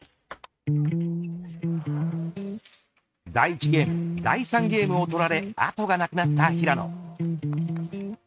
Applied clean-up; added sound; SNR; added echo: neural mask model RNNoise.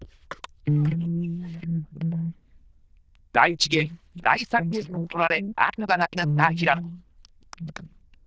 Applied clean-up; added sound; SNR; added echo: neural diffusion model UNIVERSE++.